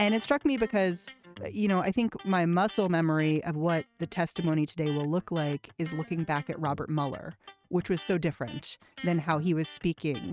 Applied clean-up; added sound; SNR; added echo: neural mask model RNNoise.